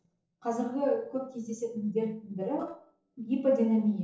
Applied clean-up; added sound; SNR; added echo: neural separator model SepFormer DNS4.